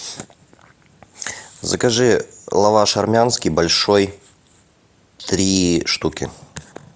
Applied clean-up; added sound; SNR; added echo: none; none; none; none.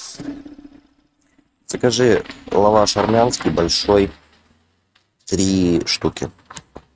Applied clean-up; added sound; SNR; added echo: neural mask model RNNoise.